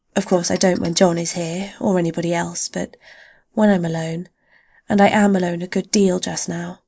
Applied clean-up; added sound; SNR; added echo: neural mask model Resemble Enhance denoiser.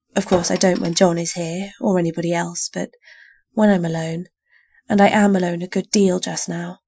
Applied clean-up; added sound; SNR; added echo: classical method Wiener filter.